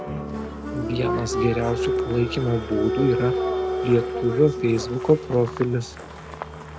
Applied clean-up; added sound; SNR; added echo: none; Applause; 3 dB; none.